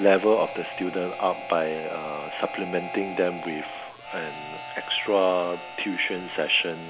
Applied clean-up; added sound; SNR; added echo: none; Harmonica; 11 dB; none.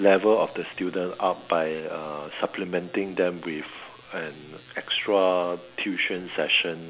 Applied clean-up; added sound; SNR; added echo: none; none; none; none.